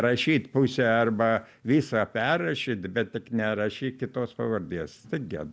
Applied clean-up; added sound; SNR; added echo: none; none; none; none.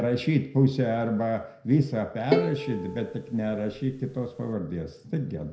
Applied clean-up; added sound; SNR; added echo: none; Bowed string instrument; 5 dB; reverberation time 0.5 s.